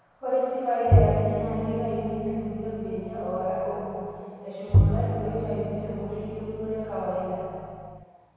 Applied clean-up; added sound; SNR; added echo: none; Bowed string instrument; -2 dB; reverberation time 2.2 s.